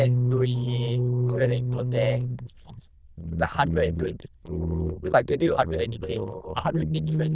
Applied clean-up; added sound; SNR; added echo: neural diffusion model UNIVERSE++.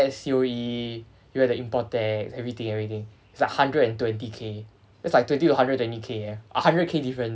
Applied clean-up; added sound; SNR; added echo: none; none; none; none.